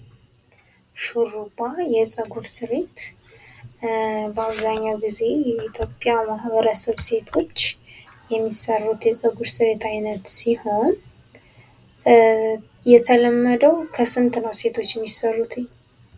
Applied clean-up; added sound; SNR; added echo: none; none; none; none.